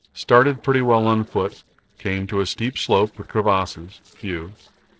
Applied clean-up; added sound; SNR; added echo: neural separator model SepFormer DNS4.